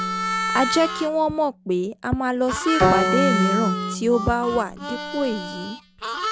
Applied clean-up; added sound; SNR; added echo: none; Harmonica + Bowed string instrument; 1 dB; none.